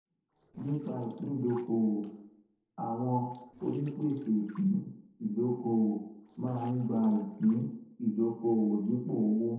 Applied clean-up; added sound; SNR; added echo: neural separator model SepFormer DNS4.